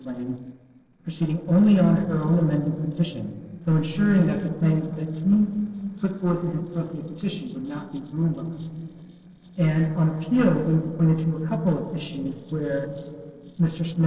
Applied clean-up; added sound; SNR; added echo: neural separator model SepFormer DNS4.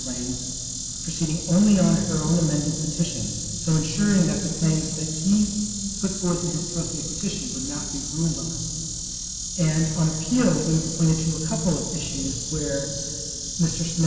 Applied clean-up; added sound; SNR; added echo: none; Insect; 7 dB; reverberation time 2.3 s.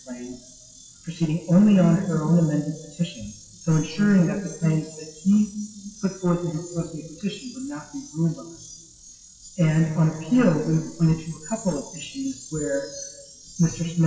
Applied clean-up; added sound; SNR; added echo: classical method WPE with log-MMSE.